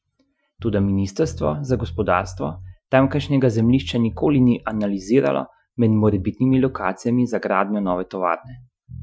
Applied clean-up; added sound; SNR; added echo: classical method Wiener filter.